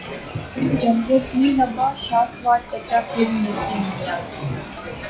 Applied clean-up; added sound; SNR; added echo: classical method log-MMSE.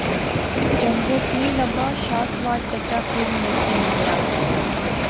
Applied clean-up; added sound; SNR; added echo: none; Waves, surf; -4 dB; none.